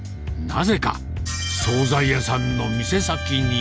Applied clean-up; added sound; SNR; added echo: none; none; none; none.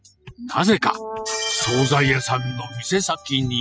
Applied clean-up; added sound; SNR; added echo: classical method spectral subtraction.